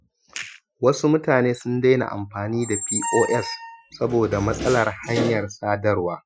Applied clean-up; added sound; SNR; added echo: classical method Wiener filter.